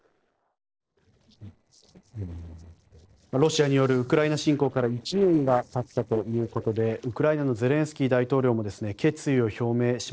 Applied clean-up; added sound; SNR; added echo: neural separator model SepFormer DNS4.